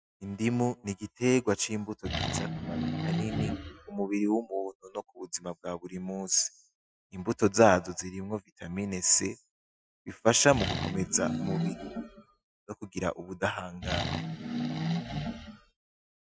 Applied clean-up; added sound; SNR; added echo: classical method Wiener filter.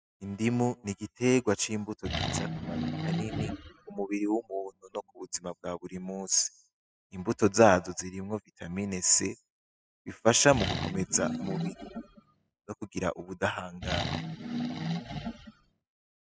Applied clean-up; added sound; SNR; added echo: classical method spectral subtraction.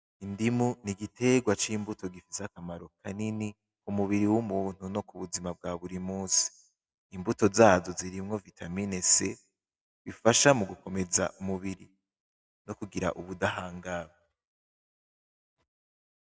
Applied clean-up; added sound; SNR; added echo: none; none; none; none.